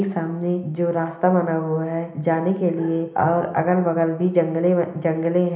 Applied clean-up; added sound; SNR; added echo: none; none; none; reverberation time 1.0 s.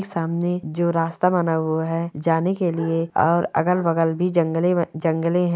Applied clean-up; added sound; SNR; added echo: none; none; none; none.